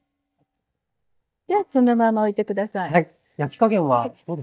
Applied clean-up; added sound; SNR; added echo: neural mask model DeepFilterNet 3.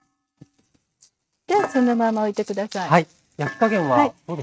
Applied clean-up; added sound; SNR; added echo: neural mask model RNNoise.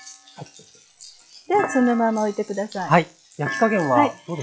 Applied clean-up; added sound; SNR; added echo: classical method log-MMSE.